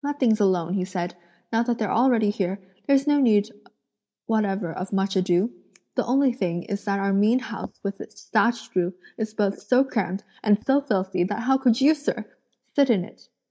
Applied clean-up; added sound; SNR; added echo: neural mask model DeepFilterNet 3.